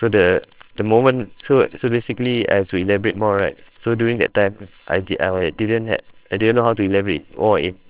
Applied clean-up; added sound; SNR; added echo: neural separator model SepFormer WHAMR!.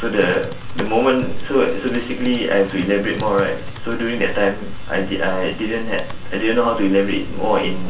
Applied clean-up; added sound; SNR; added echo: none; Computer keyboard; 16 dB; reverberation time 0.3 s.